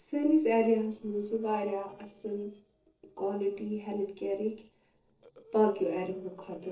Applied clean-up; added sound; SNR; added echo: neural separator model SepFormer DNS4.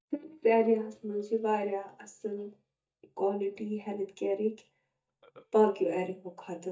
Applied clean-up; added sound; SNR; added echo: neural mask model DeepFilterNet 3.